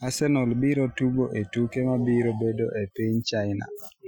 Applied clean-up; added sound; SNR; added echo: classical method Wiener filter.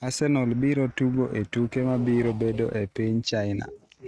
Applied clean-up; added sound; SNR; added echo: neural mask model RNNoise.